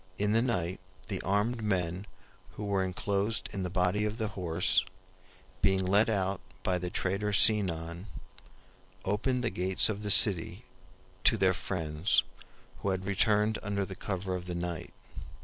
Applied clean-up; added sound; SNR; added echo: none; none; none; none.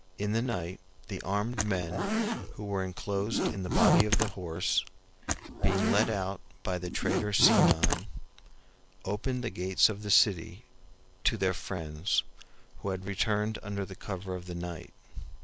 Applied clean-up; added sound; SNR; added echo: none; Zipper (clothing); -1 dB; none.